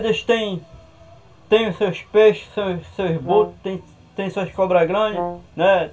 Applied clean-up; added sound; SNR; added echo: none; Brass instrument; 9 dB; reverberation time 0.2 s.